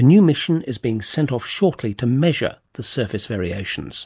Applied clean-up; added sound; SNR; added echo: none; none; none; none.